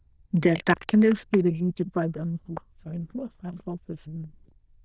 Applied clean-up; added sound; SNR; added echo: neural diffusion model UNIVERSE++.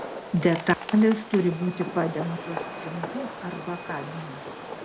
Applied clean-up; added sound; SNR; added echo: none; Fireworks; 9 dB; none.